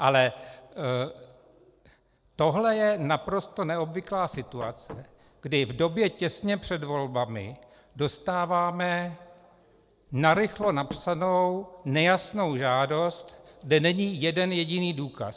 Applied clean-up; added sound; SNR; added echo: neural separator model SepFormer DNS4.